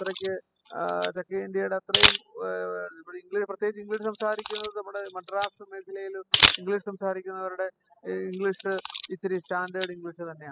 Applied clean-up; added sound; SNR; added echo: classical method spectral subtraction.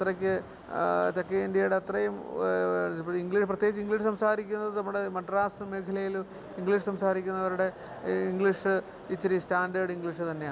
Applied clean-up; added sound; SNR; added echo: none; none; none; none.